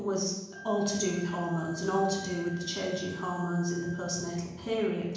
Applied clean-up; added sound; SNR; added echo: none; Wind instrument, woodwind instrument; 16 dB; reverberation time 1.0 s.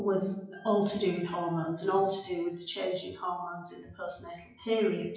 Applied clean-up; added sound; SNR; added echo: classical method WPE with log-MMSE.